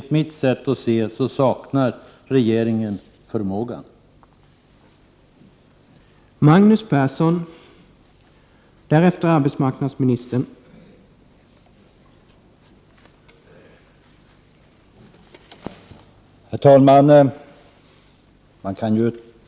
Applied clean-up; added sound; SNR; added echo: none; none; none; none.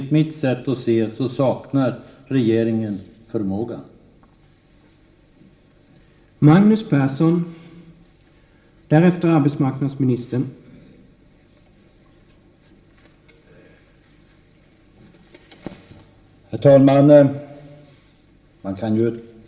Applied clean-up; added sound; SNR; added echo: none; none; none; reverberation time 1.3 s.